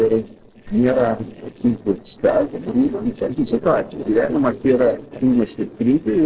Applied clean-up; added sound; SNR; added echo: neural separator model SepFormer DNS4.